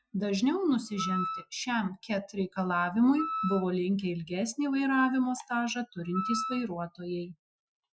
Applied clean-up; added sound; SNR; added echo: classical method Wiener filter.